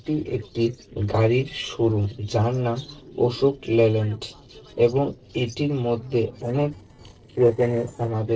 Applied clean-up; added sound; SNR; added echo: neural separator model SepFormer DNS4.